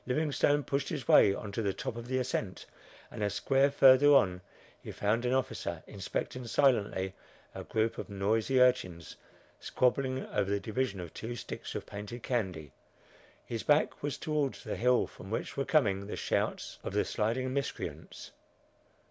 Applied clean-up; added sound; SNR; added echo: none; none; none; none.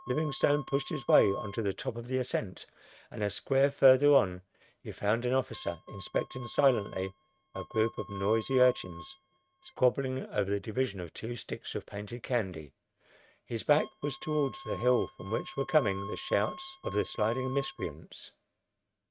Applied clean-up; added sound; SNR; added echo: neural mask model RNNoise.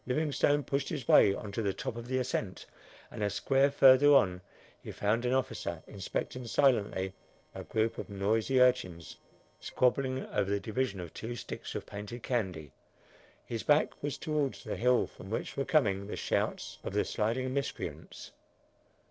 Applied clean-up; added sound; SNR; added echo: neural separator model SepFormer DNS4.